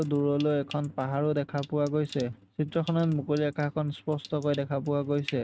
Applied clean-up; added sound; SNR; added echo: neural mask model RNNoise.